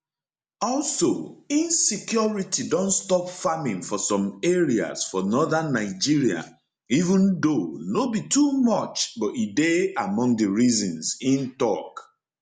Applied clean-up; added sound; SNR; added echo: none; none; none; none.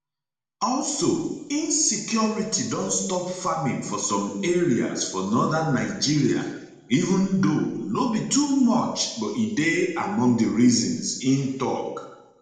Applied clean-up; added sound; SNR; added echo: none; none; none; reverberation time 1.0 s.